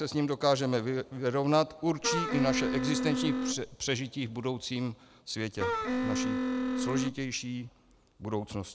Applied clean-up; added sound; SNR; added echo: none; Wind instrument, woodwind instrument; -1 dB; none.